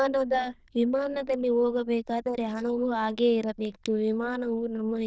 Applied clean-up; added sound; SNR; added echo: neural diffusion model UNIVERSE++.